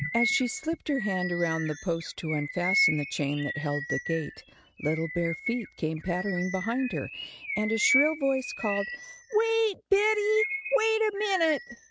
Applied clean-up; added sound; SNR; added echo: neural mask model RNNoise.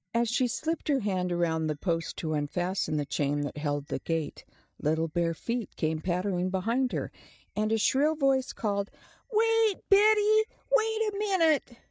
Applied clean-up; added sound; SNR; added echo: neural mask model DeepFilterNet 3.